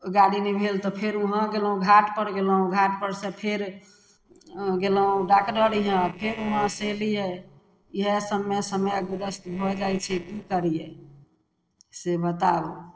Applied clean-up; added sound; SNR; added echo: neural separator model SepFormer DNS4.